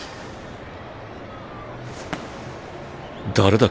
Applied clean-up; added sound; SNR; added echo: none; Fireworks; 19 dB; none.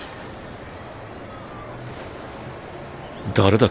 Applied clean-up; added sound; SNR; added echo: none; none; none; none.